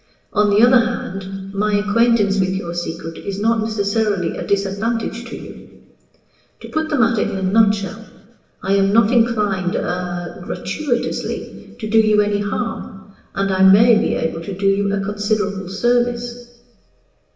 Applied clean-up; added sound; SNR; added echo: none; none; none; reverberation time 1.0 s.